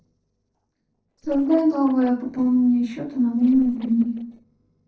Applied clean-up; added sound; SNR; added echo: neural separator model SepFormer DNS4.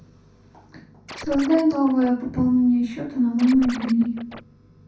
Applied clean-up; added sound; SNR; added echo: none; Scratching (performance technique); 15 dB; reverberation time 0.6 s.